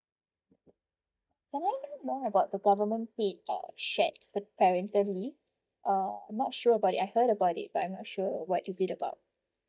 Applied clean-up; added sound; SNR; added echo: neural mask model DeepFilterNet 3.